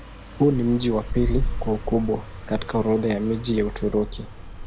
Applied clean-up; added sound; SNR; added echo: none; Car passing by; 6 dB; none.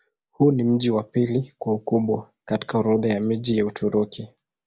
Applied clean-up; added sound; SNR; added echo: none; none; none; none.